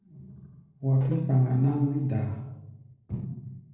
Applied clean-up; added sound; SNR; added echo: neural separator model SepFormer DNS4.